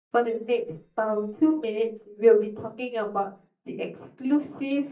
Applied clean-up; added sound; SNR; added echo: neural mask model DeepFilterNet 3.